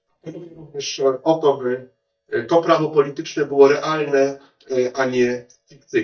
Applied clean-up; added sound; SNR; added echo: neural mask model DeepFilterNet 3.